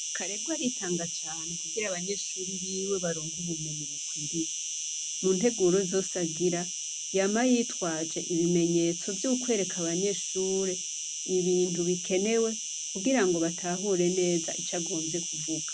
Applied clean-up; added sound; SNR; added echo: none; Insect; 5 dB; none.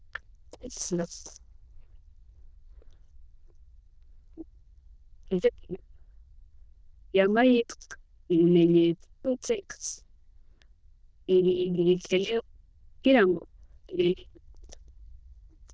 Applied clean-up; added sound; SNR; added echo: neural diffusion model UNIVERSE++.